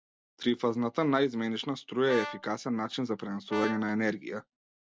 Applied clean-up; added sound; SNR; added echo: none; Brass instrument; 11 dB; none.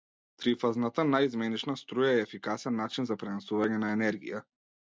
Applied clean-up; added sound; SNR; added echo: none; none; none; none.